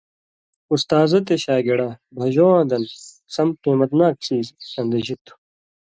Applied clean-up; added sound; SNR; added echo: neural mask model DeepFilterNet 3.